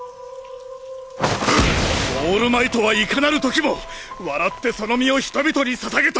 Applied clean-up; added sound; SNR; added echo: none; none; none; none.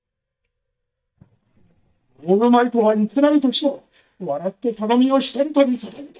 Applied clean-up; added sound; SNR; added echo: neural mask model DeepFilterNet 3.